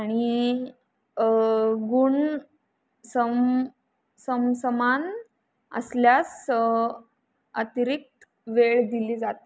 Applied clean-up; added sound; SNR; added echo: none; none; none; none.